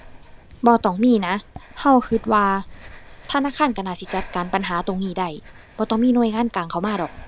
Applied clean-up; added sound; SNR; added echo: none; Breathing; 17 dB; none.